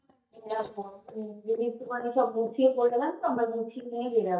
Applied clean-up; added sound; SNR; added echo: neural mask model DeepFilterNet 3.